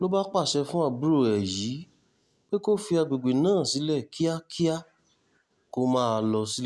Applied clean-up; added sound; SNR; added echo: none; none; none; none.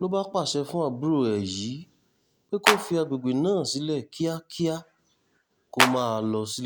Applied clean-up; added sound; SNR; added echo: none; Clapping; -3 dB; none.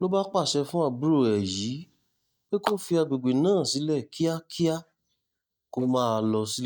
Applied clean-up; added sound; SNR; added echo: neural mask model DeepFilterNet 3.